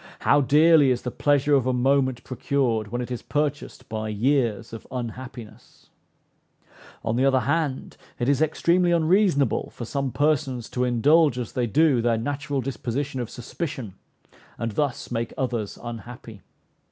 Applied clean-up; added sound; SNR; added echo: none; none; none; none.